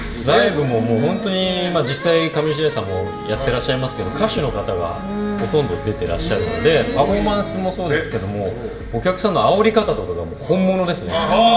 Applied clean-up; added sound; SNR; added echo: none; none; none; reverberation time 1.6 s.